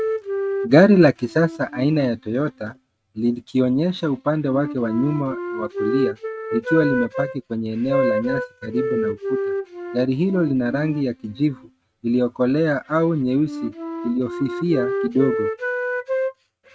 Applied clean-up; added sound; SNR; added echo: neural mask model RNNoise.